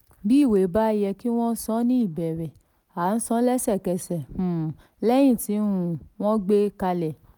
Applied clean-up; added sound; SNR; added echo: none; none; none; none.